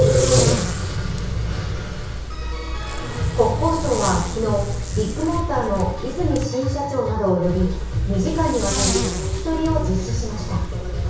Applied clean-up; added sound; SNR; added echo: none; Zipper (clothing); 5 dB; reverberation time 0.6 s.